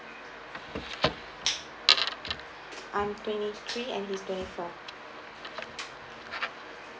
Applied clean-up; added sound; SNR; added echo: none; none; none; none.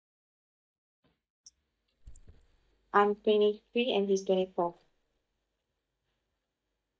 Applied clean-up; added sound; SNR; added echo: neural mask model DeepFilterNet 3.